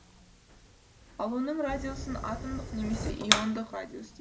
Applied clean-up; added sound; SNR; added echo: none; Fire; 1 dB; none.